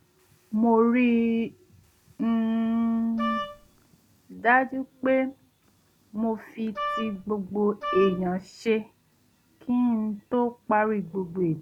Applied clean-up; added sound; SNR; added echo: none; Wind instrument, woodwind instrument; 7 dB; none.